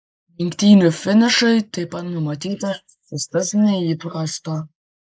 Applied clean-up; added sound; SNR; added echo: neural mask model Resemble Enhance denoiser.